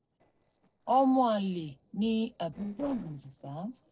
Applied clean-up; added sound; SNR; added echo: neural separator model SepFormer DNS4.